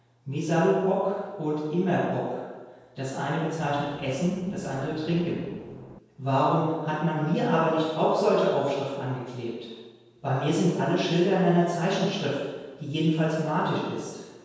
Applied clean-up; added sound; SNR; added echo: none; Engine / Boat, Water vehicle; 19 dB; reverberation time 1.2 s.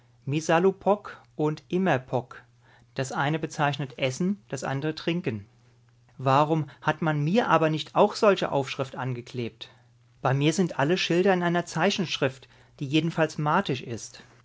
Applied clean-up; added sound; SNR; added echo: none; none; none; none.